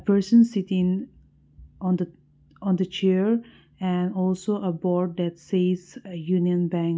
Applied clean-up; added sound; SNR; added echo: none; none; none; none.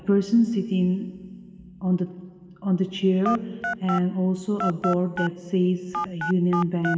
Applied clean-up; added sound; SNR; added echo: none; Telephone; 7 dB; reverberation time 2.8 s.